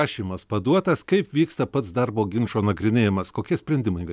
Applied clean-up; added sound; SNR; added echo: none; none; none; none.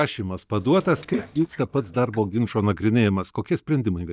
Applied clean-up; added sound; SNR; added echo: neural mask model DeepFilterNet 3.